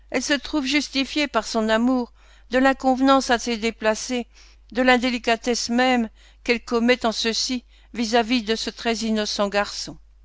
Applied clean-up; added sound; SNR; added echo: none; none; none; none.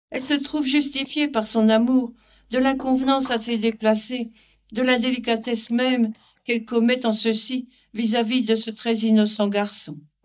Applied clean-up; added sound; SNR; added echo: neural mask model DeepFilterNet 3.